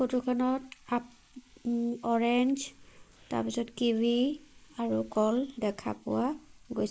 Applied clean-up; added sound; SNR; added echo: neural mask model Resemble Enhance denoiser.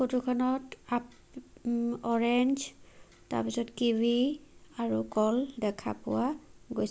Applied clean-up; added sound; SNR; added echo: none; none; none; none.